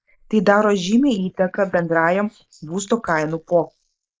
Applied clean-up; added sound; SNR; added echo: neural mask model Resemble Enhance denoiser.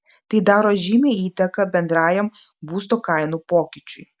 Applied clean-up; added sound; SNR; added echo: none; none; none; none.